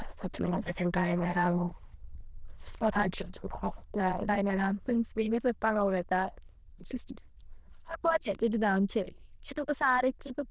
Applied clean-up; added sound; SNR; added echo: neural diffusion model UNIVERSE++.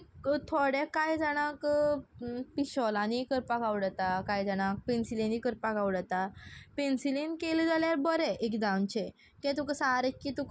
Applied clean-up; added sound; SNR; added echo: none; none; none; none.